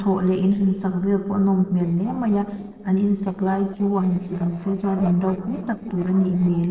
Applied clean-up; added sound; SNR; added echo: neural separator model SepFormer DNS4.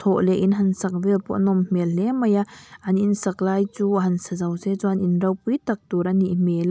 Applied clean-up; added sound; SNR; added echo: none; none; none; none.